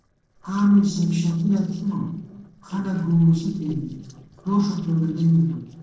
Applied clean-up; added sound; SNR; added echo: neural separator model SepFormer DNS4.